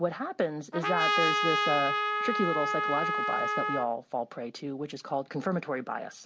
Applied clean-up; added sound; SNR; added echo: none; Trumpet; -3 dB; none.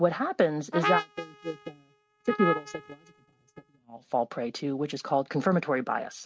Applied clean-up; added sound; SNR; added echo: neural mask model RNNoise.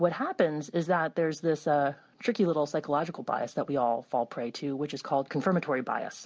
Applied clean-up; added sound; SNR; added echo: none; none; none; none.